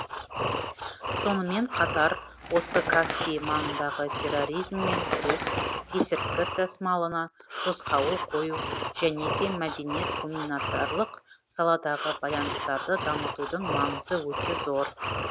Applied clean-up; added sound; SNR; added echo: none; Breathing + Bird; 3 dB; none.